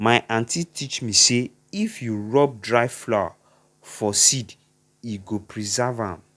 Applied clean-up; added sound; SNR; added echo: none; none; none; none.